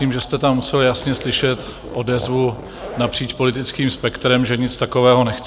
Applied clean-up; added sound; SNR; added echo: none; Zipper (clothing); 15 dB; none.